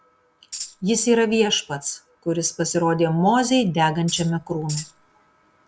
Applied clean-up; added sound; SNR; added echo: none; Tambourine; 13 dB; none.